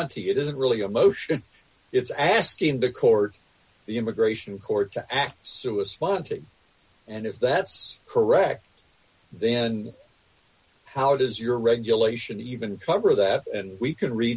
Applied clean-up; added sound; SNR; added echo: none; none; none; none.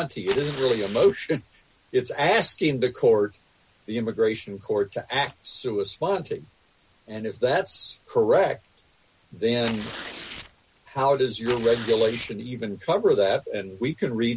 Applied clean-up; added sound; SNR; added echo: none; Tearing; 15 dB; none.